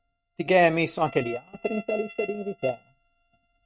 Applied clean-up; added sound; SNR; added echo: neural mask model RNNoise.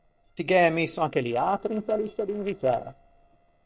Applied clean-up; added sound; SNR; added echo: neural separator model SepFormer DNS4.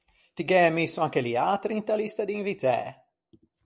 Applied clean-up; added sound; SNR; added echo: none; none; none; none.